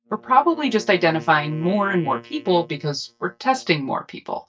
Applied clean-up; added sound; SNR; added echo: neural mask model DeepFilterNet 3.